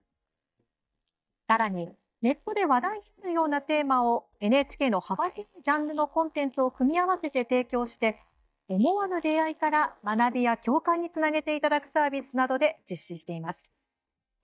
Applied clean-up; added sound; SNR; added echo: neural mask model DeepFilterNet 3.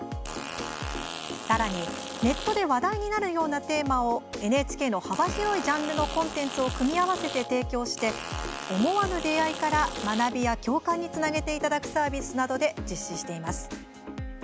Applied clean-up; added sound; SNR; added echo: none; Fart; 10 dB; none.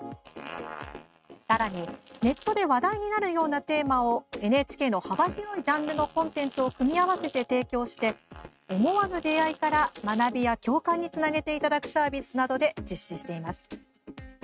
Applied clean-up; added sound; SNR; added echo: neural mask model RNNoise.